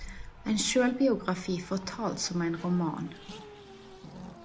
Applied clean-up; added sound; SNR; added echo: none; Race car, auto racing; 15 dB; reverberation time 0.2 s.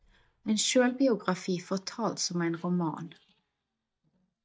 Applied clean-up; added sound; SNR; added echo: neural mask model DeepFilterNet 3.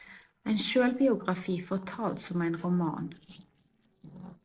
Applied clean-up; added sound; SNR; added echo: neural separator model SepFormer DNS4.